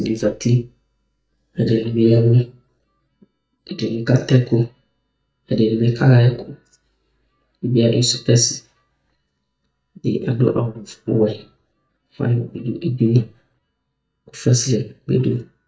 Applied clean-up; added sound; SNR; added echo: neural mask model DeepFilterNet 3.